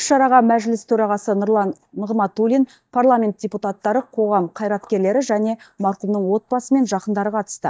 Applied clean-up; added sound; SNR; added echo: neural mask model DeepFilterNet 3.